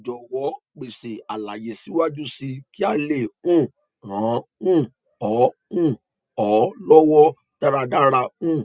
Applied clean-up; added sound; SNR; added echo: none; none; none; none.